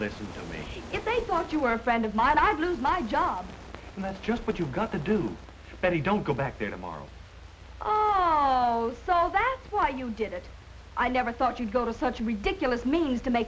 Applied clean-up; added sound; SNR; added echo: none; none; none; none.